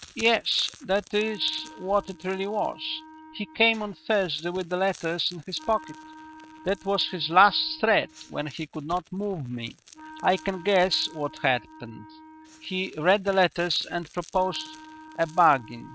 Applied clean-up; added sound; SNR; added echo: neural mask model RNNoise.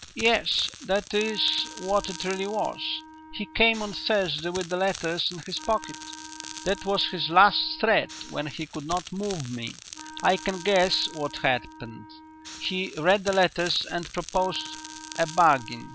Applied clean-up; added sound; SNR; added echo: none; Wind instrument, woodwind instrument + Crackle; 15 dB; none.